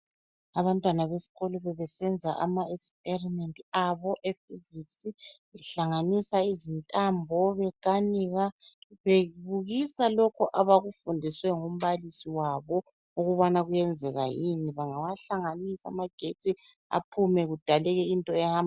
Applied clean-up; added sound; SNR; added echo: none; none; none; none.